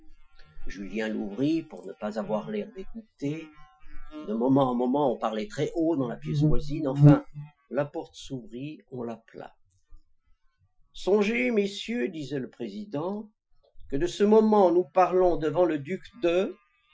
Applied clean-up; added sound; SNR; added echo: classical method Wiener filter.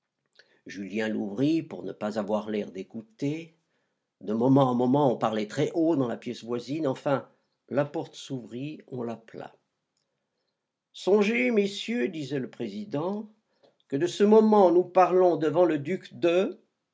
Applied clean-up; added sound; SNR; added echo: none; none; none; none.